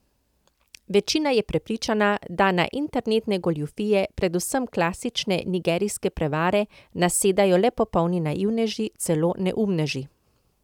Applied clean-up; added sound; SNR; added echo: none; none; none; none.